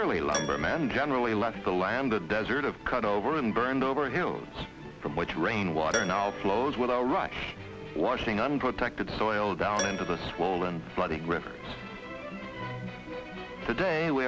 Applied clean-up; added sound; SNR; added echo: none; Keyboard (musical); 14 dB; none.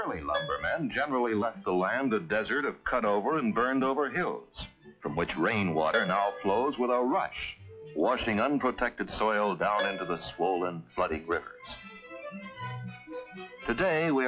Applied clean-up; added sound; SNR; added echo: classical method log-MMSE.